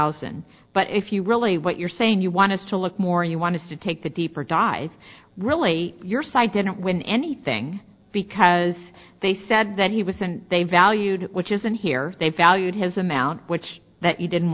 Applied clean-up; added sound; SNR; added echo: none; none; none; none.